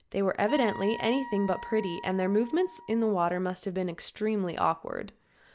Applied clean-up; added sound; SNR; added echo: none; Wind instrument, woodwind instrument; 13 dB; none.